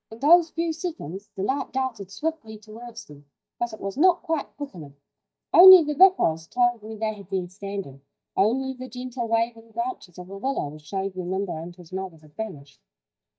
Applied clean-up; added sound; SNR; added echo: neural mask model DeepFilterNet 3.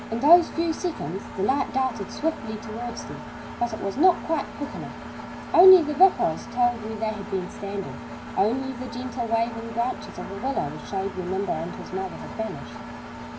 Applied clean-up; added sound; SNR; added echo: none; Engine; 11 dB; reverberation time 0.5 s.